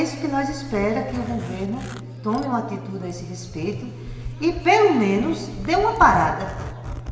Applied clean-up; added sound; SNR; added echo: none; Zipper (clothing); 11 dB; reverberation time 2.0 s.